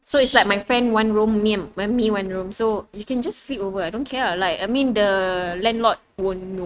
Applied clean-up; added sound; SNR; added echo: neural mask model RNNoise.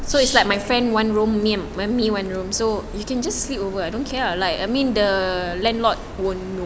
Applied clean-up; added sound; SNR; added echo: none; Engine starting / Car; 17 dB; none.